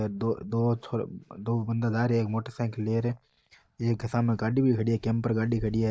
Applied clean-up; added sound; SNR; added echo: neural mask model DeepFilterNet 3.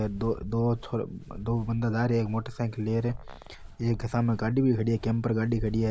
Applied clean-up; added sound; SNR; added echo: none; Walk, footsteps; 15 dB; none.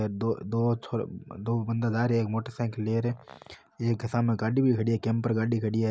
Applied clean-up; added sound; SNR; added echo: none; none; none; none.